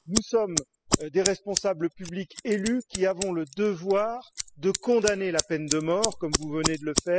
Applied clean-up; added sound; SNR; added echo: classical method spectral subtraction.